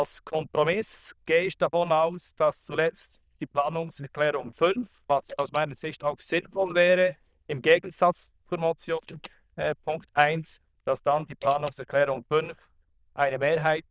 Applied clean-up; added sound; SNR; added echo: neural diffusion model UNIVERSE++.